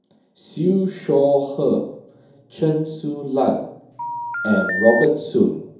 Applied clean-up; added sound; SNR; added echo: none; Telephone; 5 dB; reverberation time 2.8 s.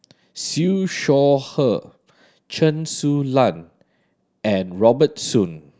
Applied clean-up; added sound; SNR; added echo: none; none; none; none.